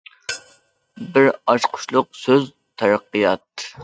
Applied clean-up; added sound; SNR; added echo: neural mask model RNNoise.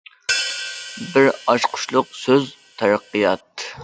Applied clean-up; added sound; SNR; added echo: none; Crash cymbal / Hi-hat; 10 dB; none.